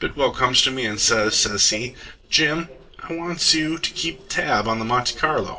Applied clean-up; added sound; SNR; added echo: neural separator model SepFormer DNS4.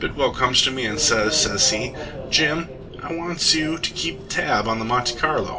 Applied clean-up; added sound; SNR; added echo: none; Subway, metro, underground; 11 dB; reverberation time 0.2 s.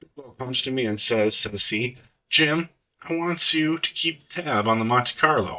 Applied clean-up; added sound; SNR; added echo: neural mask model DeepFilterNet 3.